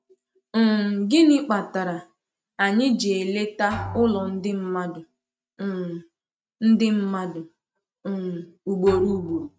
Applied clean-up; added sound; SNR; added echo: neural mask model RNNoise.